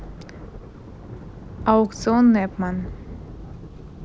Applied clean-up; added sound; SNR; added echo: none; Thunder; 13 dB; none.